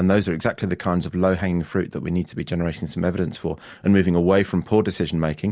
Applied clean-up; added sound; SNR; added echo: none; none; none; none.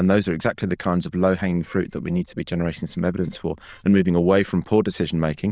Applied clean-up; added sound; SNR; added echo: neural diffusion model UNIVERSE++.